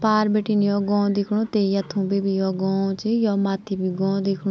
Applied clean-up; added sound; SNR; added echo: none; Bird; 20 dB; none.